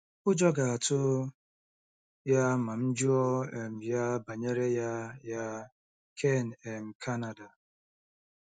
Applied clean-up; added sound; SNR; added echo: none; none; none; none.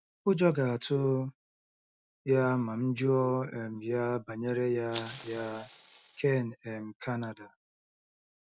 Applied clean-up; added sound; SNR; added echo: none; Fire; 16 dB; none.